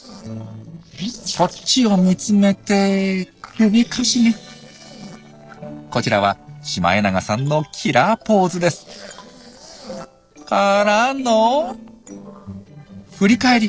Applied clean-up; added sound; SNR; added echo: neural separator model SepFormer DNS4.